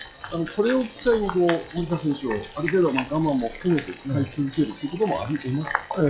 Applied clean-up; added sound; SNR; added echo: classical method log-MMSE.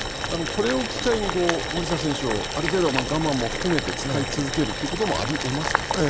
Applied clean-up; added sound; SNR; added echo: none; Boiling; 2 dB; none.